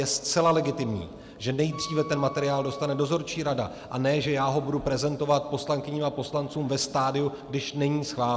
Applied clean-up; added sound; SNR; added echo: none; Wind instrument, woodwind instrument; 16 dB; none.